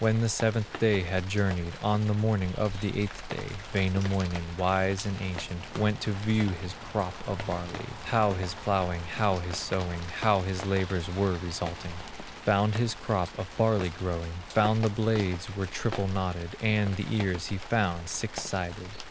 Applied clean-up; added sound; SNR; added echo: none; Rain; 12 dB; none.